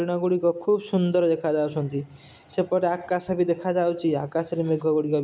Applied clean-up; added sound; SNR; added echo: none; none; none; none.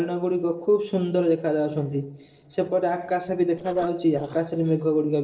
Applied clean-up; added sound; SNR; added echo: neural separator model SepFormer DNS4.